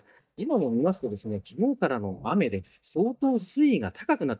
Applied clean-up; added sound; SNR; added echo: neural mask model DeepFilterNet 3.